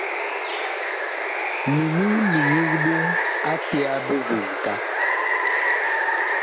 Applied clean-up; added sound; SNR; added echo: none; Water; -2 dB; none.